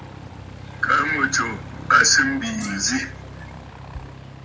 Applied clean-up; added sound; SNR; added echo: none; Rattle (instrument) + Aircraft; 13 dB; none.